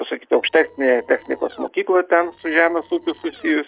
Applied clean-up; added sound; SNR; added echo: neural separator model SepFormer DNS4.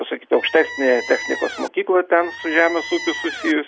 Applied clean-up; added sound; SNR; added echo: none; Squeak; 11 dB; none.